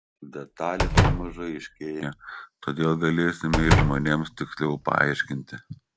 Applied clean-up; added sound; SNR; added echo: none; Slam; -1 dB; none.